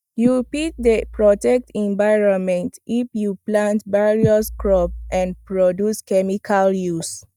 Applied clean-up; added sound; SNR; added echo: neural mask model DeepFilterNet 3.